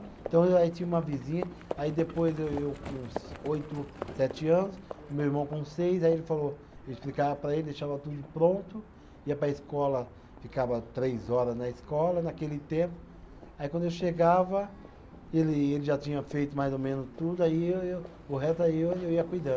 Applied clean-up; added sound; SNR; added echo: none; Livestock, farm animals, working animals; 16 dB; none.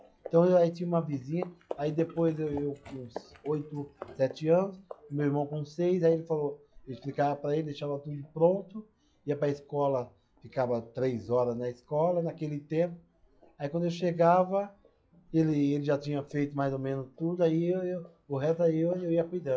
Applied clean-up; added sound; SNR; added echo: classical method log-MMSE.